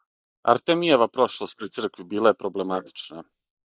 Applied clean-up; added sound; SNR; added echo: neural mask model Resemble Enhance denoiser.